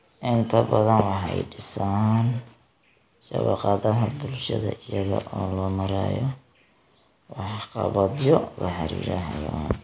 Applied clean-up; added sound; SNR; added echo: none; none; none; none.